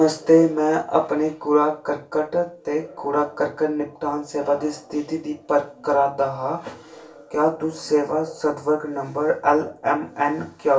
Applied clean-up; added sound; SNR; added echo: none; none; none; reverberation time 0.3 s.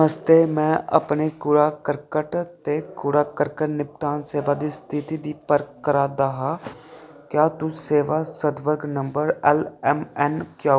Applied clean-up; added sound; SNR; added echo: none; none; none; none.